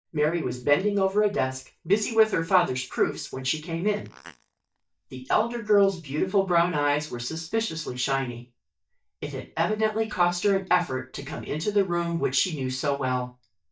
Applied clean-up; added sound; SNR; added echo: neural mask model DeepFilterNet 3.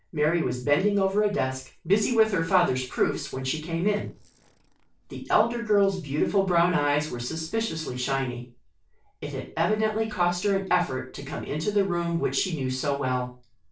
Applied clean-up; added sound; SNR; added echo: neural separator model SepFormer DNS4.